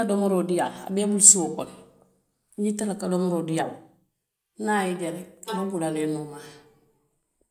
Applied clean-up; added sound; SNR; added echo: neural mask model Resemble Enhance denoiser.